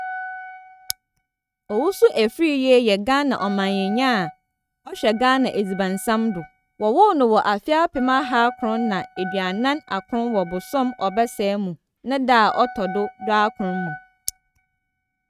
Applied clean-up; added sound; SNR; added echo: neural mask model RNNoise.